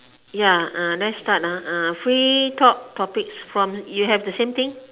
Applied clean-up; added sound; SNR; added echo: none; none; none; none.